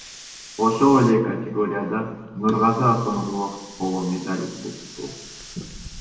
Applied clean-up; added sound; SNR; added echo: none; Hiss; 19 dB; reverberation time 1.0 s.